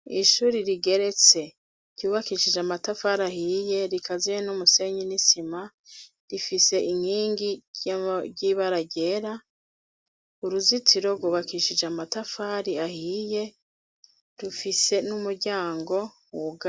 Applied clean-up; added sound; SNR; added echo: none; none; none; none.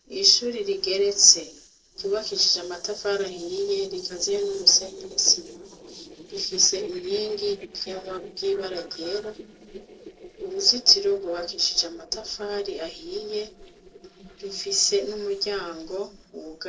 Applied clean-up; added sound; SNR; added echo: neural separator model SepFormer DNS4.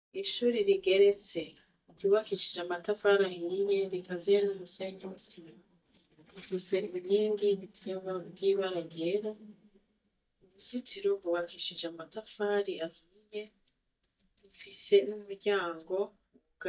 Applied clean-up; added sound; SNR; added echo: neural mask model DeepFilterNet 3.